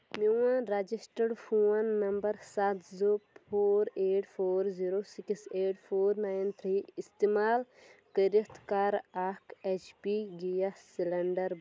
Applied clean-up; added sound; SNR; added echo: none; none; none; none.